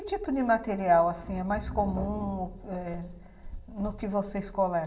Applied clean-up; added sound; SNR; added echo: none; none; none; reverberation time 2.4 s.